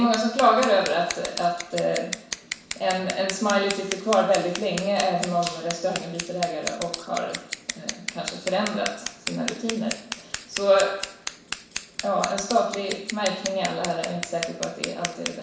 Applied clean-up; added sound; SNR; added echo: none; Scissors; 9 dB; reverberation time 0.7 s.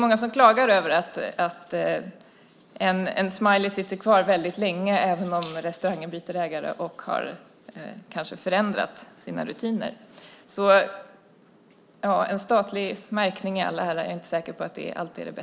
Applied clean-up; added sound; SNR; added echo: none; none; none; none.